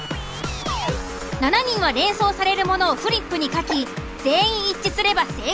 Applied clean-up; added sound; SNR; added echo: none; Traffic noise, roadway noise + Piano; 16 dB; none.